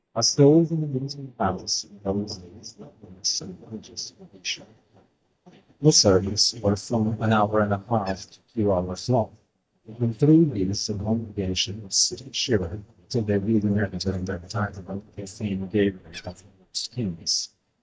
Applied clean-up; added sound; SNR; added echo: neural mask model DeepFilterNet 3.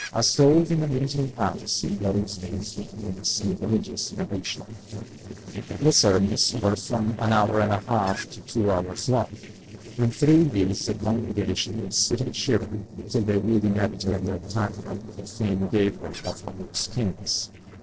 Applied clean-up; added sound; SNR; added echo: neural separator model SepFormer DNS4.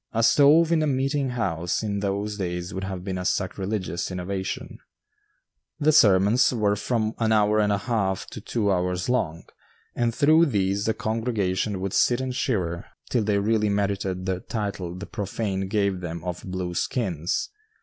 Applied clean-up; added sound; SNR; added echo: none; none; none; none.